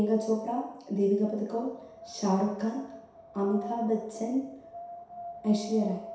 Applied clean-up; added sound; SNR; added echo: none; Wind; 16 dB; reverberation time 0.7 s.